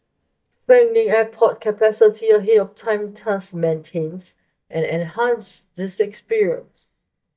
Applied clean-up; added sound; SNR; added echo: neural mask model DeepFilterNet 3.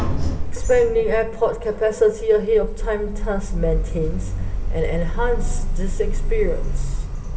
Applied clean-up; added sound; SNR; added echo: none; Sliding door; -1 dB; reverberation time 1.7 s.